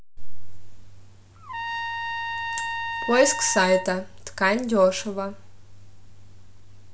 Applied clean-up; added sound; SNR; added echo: none; Trumpet; 6 dB; none.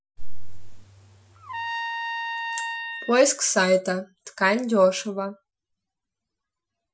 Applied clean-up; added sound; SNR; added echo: classical method Wiener filter.